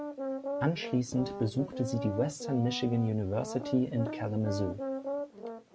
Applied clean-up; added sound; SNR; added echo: none; Brass instrument; 6 dB; none.